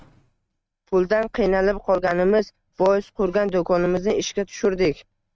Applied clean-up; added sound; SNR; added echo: neural mask model RNNoise.